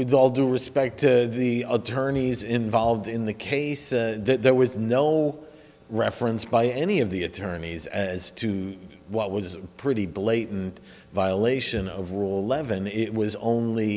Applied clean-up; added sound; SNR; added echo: none; none; none; none.